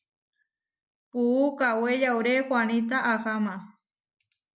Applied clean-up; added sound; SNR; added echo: none; none; none; none.